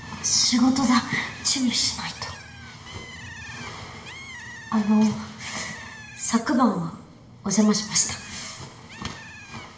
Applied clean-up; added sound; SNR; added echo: none; Bird; 19 dB; reverberation time 1.5 s.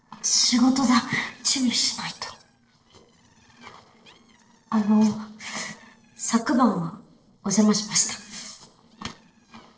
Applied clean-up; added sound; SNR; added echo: neural separator model SepFormer DNS4.